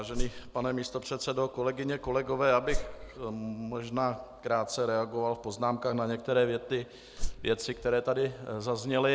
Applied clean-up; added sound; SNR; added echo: none; Whoosh, swoosh, swish; 0 dB; none.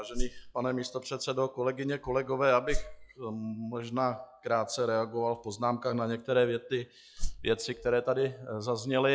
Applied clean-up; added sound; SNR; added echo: classical method log-MMSE.